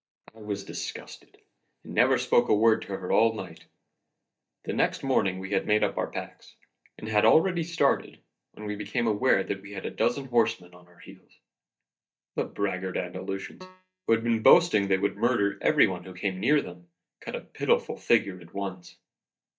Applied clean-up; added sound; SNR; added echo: neural mask model DeepFilterNet 3.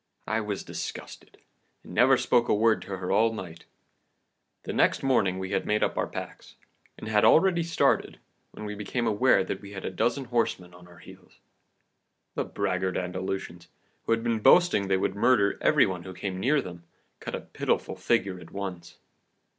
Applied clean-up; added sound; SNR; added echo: none; none; none; none.